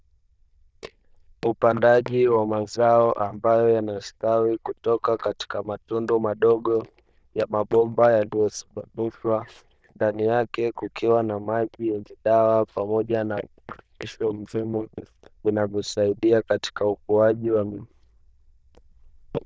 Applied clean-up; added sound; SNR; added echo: neural diffusion model UNIVERSE++.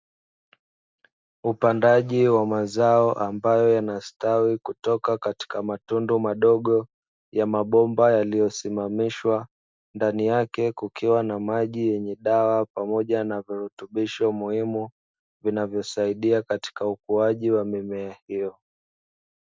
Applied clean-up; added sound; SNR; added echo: none; none; none; none.